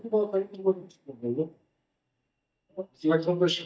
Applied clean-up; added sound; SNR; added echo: neural mask model DeepFilterNet 3.